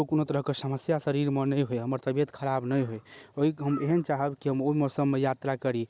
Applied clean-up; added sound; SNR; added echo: none; none; none; none.